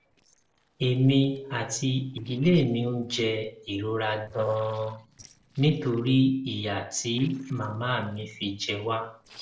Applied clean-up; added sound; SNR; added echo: neural separator model SepFormer DNS4.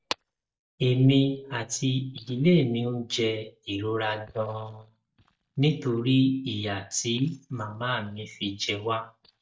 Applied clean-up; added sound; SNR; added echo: neural mask model DeepFilterNet 3.